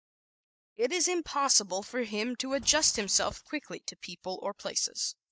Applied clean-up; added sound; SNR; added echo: neural mask model DeepFilterNet 3.